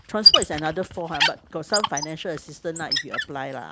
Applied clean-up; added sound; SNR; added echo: none; Squeak; -5 dB; none.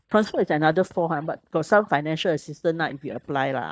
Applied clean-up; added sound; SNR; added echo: neural mask model DeepFilterNet 3.